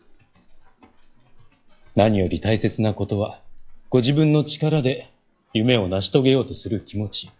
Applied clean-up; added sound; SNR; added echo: classical method log-MMSE.